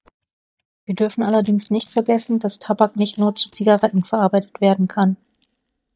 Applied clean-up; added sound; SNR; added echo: neural mask model DeepFilterNet 3.